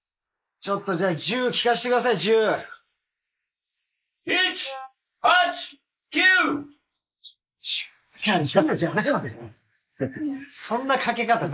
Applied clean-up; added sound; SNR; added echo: neural mask model Resemble Enhance denoiser.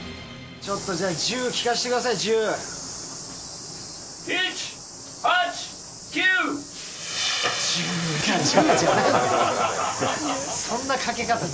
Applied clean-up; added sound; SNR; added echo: none; none; none; none.